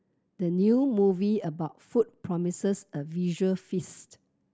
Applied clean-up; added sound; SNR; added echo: none; none; none; none.